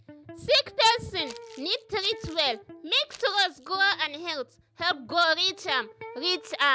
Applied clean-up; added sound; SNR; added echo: none; Electric guitar + Crumpling, crinkling; 19 dB; none.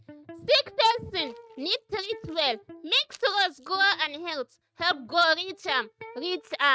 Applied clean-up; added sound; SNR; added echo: neural mask model RNNoise.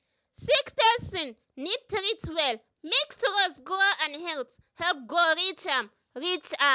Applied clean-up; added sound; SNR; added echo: none; none; none; none.